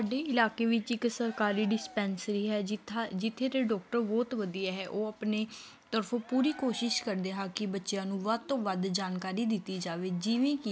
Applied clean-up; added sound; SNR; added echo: none; Cheering; 20 dB; none.